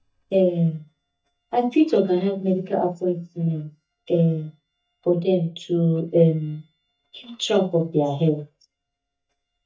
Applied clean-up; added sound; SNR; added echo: neural mask model DeepFilterNet 3.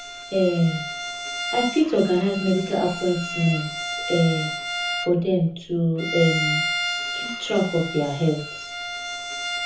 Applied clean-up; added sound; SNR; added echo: none; Bowed string instrument; 6 dB; reverberation time 0.5 s.